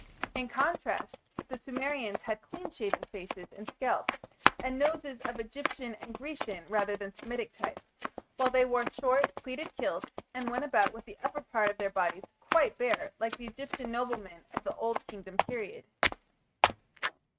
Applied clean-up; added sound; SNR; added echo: neural mask model RNNoise.